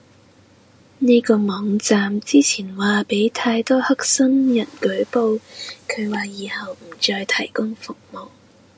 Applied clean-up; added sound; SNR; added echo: none; none; none; none.